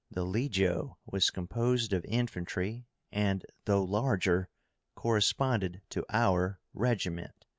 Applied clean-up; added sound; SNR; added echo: none; none; none; none.